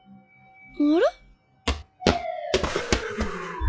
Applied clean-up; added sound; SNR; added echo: classical method log-MMSE.